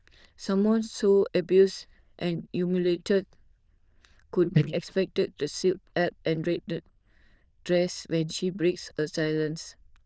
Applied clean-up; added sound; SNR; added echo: neural diffusion model UNIVERSE++.